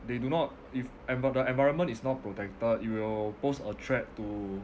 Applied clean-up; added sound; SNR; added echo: none; none; none; none.